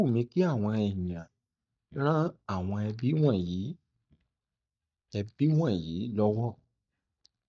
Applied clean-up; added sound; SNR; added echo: neural mask model DeepFilterNet 3.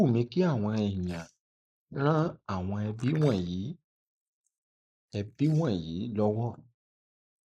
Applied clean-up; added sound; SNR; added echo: neural mask model Resemble Enhance denoiser.